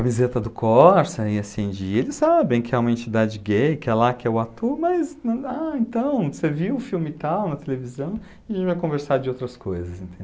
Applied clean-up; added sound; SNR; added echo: none; none; none; none.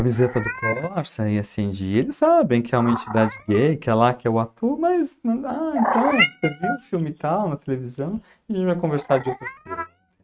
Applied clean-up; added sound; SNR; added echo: neural mask model RNNoise.